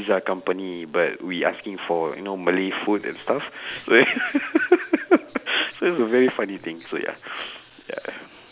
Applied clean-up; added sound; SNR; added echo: none; none; none; none.